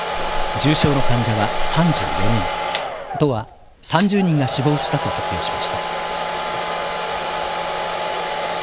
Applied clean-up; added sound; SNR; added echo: none; Walk, footsteps + Domestic sounds, home sounds; 0 dB; none.